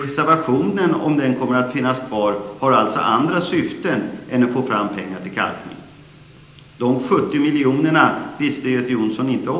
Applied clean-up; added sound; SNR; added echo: none; none; none; reverberation time 0.9 s.